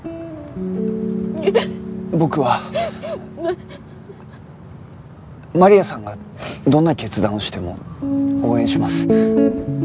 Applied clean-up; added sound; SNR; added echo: none; none; none; none.